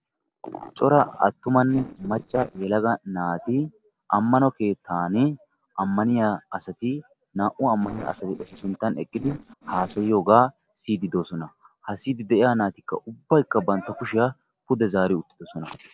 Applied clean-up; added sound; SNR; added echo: neural separator model SepFormer DNS4.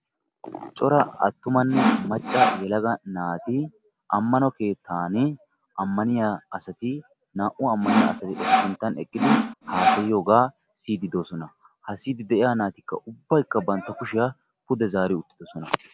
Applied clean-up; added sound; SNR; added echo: none; Sawing; -3 dB; none.